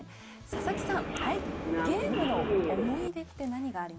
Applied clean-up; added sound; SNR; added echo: none; Subway, metro, underground; -3 dB; none.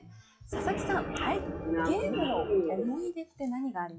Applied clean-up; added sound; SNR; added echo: classical method log-MMSE.